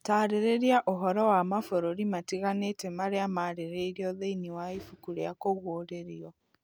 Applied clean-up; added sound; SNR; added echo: none; none; none; none.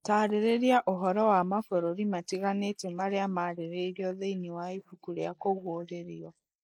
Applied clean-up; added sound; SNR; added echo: neural mask model Resemble Enhance denoiser.